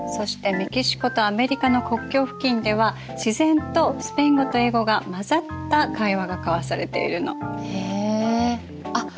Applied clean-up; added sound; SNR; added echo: none; none; none; none.